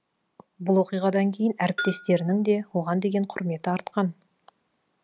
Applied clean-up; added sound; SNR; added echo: none; Bell; 13 dB; none.